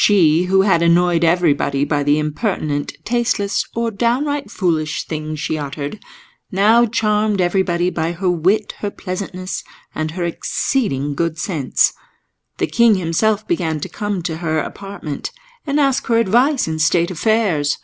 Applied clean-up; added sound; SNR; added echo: none; none; none; none.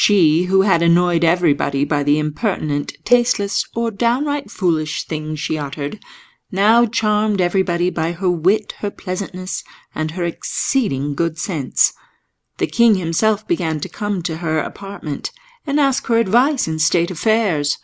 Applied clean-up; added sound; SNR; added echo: none; Cowbell; 6 dB; none.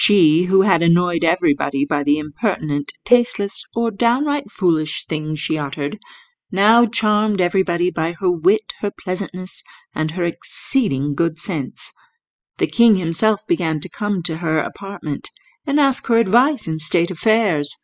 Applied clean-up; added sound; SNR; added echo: classical method spectral subtraction.